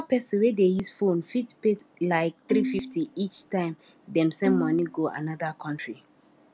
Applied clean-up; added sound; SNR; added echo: none; Bowed string instrument; 4 dB; none.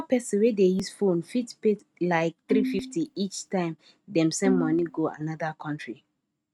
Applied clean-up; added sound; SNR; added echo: neural mask model RNNoise.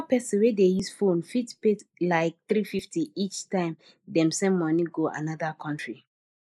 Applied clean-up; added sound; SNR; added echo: neural mask model Resemble Enhance denoiser.